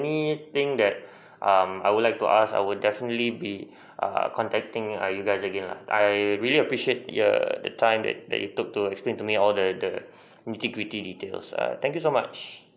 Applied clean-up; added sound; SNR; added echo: none; none; none; none.